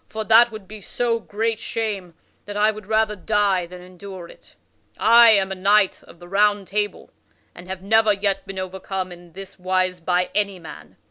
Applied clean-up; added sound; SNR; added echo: none; none; none; none.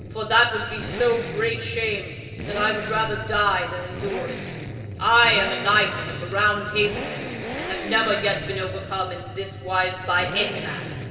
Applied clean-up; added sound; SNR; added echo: none; Accelerating, revving, vroom; 9 dB; reverberation time 2.5 s.